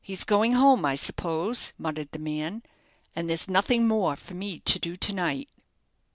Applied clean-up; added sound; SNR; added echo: none; none; none; none.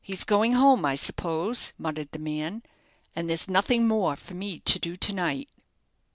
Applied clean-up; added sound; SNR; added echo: none; Finger snapping; 20 dB; none.